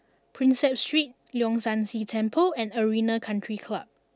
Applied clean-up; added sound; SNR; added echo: none; none; none; none.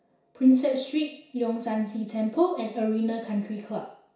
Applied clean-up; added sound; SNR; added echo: none; none; none; reverberation time 0.6 s.